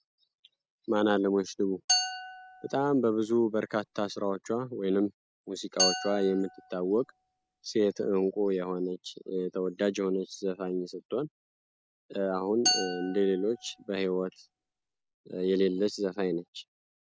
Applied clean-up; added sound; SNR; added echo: none; Glass; 5 dB; none.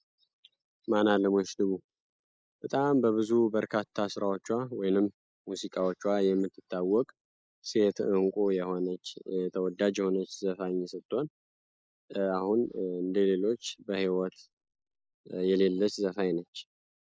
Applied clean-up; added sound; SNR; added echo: neural mask model Resemble Enhance denoiser.